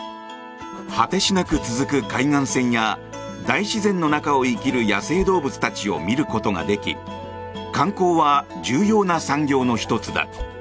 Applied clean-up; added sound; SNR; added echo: none; Zipper (clothing); 16 dB; none.